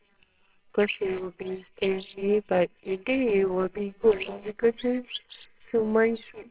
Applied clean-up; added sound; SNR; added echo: neural separator model SepFormer WHAMR!.